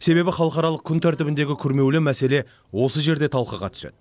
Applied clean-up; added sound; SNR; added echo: none; none; none; none.